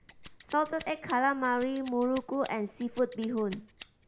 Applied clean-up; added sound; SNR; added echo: none; Scissors; 13 dB; none.